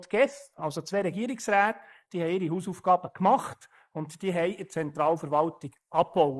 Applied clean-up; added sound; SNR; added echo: neural mask model Resemble Enhance denoiser.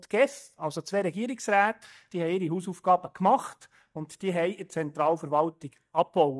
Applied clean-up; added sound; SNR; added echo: neural mask model DeepFilterNet 3.